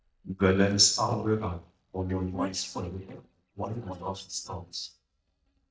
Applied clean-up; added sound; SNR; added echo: neural mask model DeepFilterNet 3.